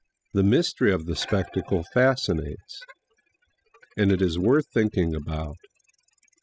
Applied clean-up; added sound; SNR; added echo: classical method spectral subtraction.